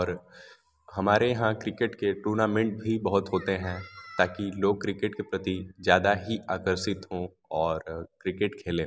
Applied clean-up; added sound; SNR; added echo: none; none; none; none.